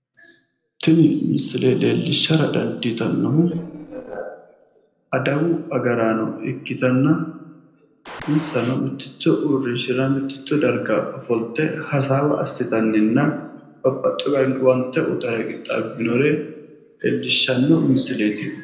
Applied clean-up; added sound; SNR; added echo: neural separator model SepFormer DNS4.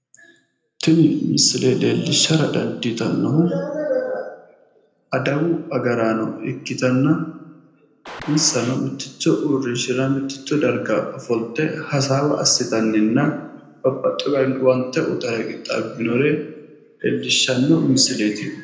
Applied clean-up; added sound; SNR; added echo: none; Gunshot, gunfire; 15 dB; reverberation time 0.7 s.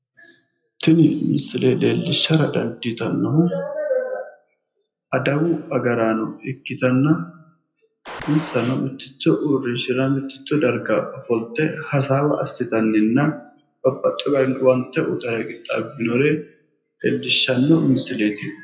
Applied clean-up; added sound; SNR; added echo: classical method WPE with log-MMSE.